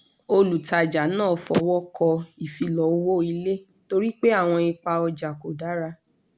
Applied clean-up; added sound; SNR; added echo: none; none; none; none.